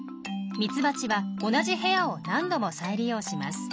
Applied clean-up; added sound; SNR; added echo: none; none; none; none.